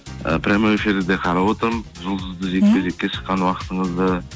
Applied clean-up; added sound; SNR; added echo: none; none; none; none.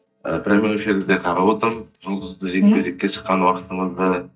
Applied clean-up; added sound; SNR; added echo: neural mask model DeepFilterNet 3.